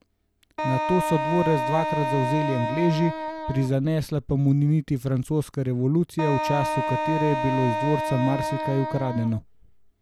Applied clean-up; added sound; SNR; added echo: none; Wind instrument, woodwind instrument; 3 dB; none.